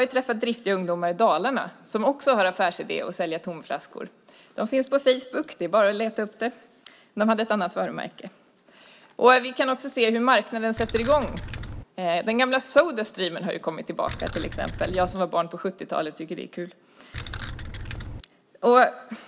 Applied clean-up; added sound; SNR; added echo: none; Keys jangling; 5 dB; none.